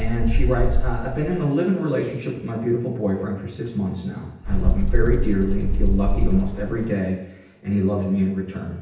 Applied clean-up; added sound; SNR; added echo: none; Bird; -1 dB; reverberation time 0.9 s.